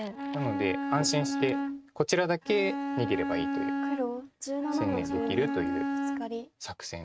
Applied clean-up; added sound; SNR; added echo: neural mask model RNNoise.